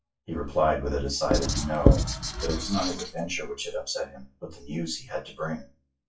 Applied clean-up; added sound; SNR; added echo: classical method WPE with log-MMSE.